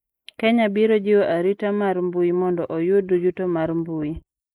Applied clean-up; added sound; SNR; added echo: neural mask model Resemble Enhance denoiser.